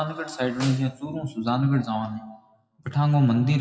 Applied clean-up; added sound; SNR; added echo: classical method WPE with log-MMSE.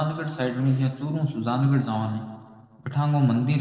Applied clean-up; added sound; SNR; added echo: neural separator model SepFormer DNS4.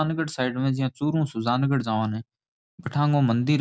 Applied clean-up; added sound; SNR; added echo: none; none; none; none.